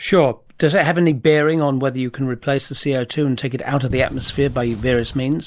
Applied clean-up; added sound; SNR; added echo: none; Wind; 13 dB; none.